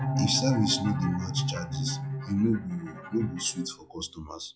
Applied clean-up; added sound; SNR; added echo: classical method log-MMSE.